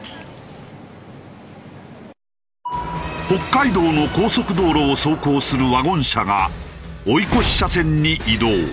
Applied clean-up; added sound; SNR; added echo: none; none; none; none.